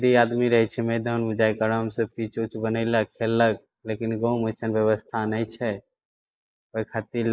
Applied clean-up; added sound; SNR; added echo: neural mask model Resemble Enhance denoiser.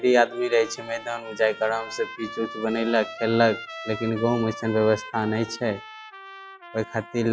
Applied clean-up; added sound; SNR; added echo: classical method log-MMSE.